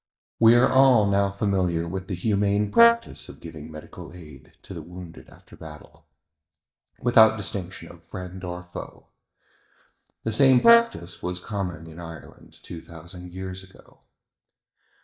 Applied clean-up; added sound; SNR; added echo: neural mask model DeepFilterNet 3.